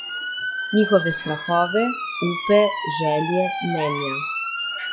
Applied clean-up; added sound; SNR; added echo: classical method log-MMSE.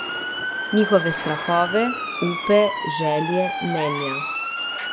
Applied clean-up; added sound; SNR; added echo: none; Motor vehicle (road) / Siren; 4 dB; none.